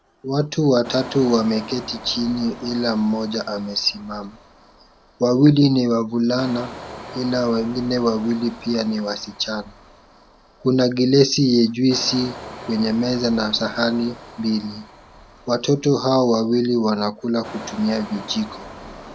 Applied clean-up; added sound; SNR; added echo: none; Engine; 18 dB; none.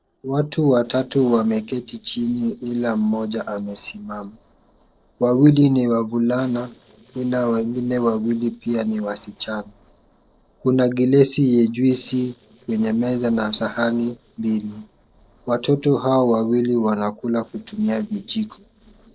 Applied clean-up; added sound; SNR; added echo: neural separator model SepFormer DNS4.